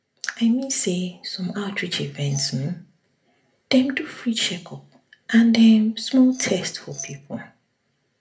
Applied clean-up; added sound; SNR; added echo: none; Glass; 14 dB; reverberation time 0.3 s.